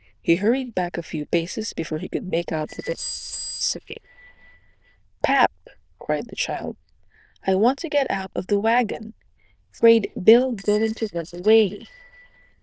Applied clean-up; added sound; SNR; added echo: neural diffusion model UNIVERSE++.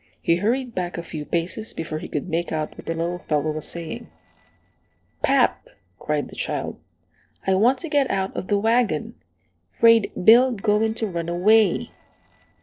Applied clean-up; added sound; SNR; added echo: neural separator model SepFormer DNS4.